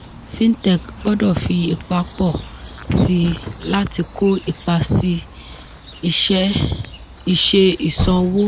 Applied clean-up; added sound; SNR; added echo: none; Chirp, tweet; 13 dB; none.